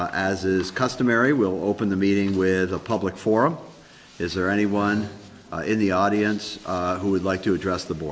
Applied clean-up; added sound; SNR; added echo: none; Musical instrument; 20 dB; none.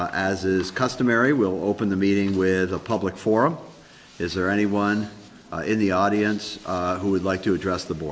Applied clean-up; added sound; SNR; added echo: none; none; none; none.